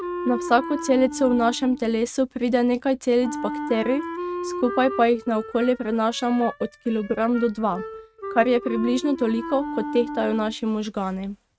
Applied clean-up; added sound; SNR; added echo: neural mask model RNNoise.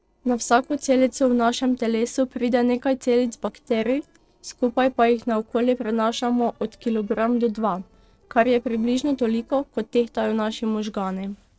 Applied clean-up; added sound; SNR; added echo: neural separator model SepFormer DNS4.